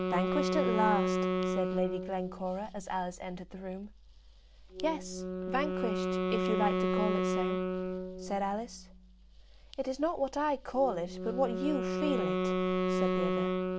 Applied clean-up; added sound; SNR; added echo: none; Wind instrument, woodwind instrument; -2 dB; none.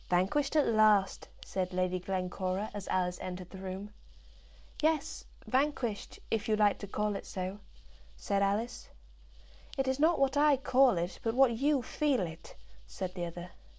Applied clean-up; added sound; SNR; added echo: none; none; none; none.